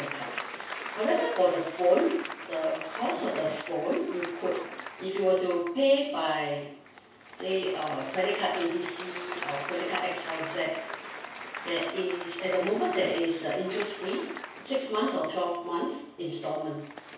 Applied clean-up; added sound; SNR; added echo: none; Applause; 10 dB; reverberation time 0.6 s.